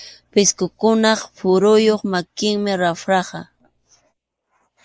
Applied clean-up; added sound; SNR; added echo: neural mask model Resemble Enhance denoiser.